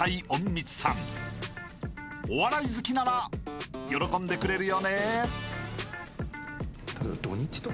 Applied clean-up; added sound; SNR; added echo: none; Car; 16 dB; none.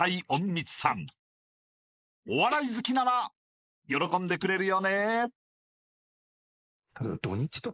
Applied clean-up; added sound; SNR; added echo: neural mask model Resemble Enhance denoiser.